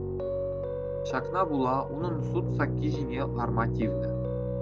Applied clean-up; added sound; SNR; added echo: none; Piano; -2 dB; none.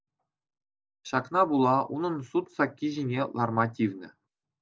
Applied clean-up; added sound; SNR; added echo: none; none; none; none.